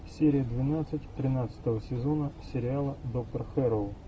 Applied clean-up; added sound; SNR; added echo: none; none; none; none.